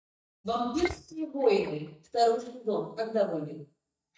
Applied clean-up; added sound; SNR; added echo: neural mask model DeepFilterNet 3.